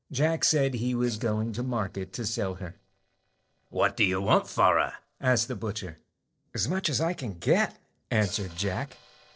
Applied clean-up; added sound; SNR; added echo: neural separator model SepFormer DNS4.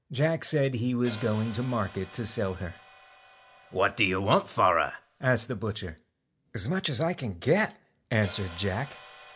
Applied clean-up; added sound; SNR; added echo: none; Hi-hat; 19 dB; none.